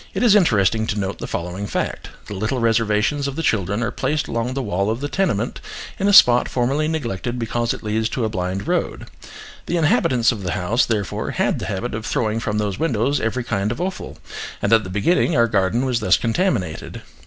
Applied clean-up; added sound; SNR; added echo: none; none; none; none.